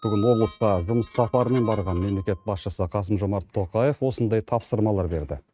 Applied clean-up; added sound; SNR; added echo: neural mask model RNNoise.